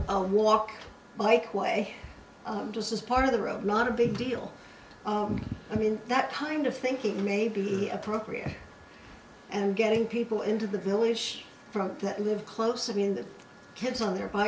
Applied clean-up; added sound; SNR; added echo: none; none; none; none.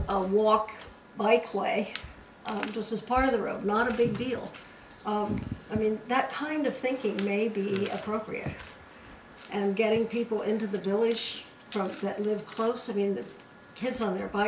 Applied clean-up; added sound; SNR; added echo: none; Chewing, mastication; 19 dB; none.